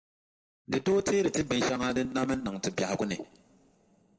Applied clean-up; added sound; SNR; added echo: none; none; none; reverberation time 1.2 s.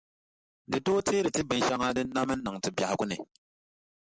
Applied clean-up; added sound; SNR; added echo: none; none; none; none.